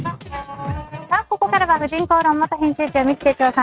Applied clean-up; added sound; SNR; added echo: neural mask model RNNoise.